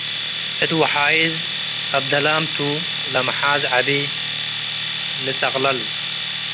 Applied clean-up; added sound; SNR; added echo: none; Domestic sounds, home sounds; 2 dB; none.